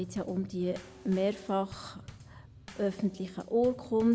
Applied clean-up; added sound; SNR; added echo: none; Bass drum / Snare drum / Drum kit; 18 dB; none.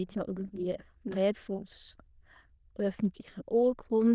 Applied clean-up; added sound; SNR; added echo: neural diffusion model UNIVERSE++.